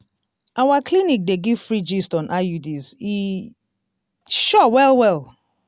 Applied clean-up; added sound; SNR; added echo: none; none; none; none.